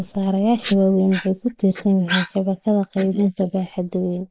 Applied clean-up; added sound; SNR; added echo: neural mask model Resemble Enhance denoiser.